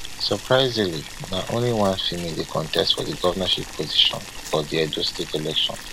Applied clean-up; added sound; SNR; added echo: none; Boiling; 12 dB; none.